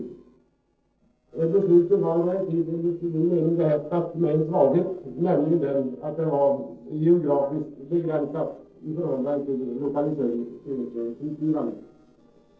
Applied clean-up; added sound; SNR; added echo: neural separator model SepFormer DNS4.